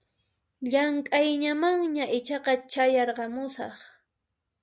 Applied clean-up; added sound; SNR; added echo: none; none; none; none.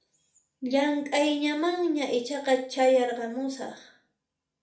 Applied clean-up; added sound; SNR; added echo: none; none; none; reverberation time 0.4 s.